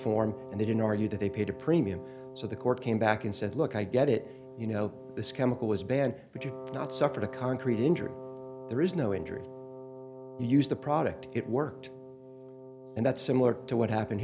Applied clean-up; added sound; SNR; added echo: none; Wind instrument, woodwind instrument; 14 dB; none.